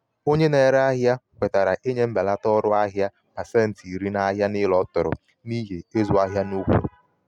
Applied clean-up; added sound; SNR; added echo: none; none; none; none.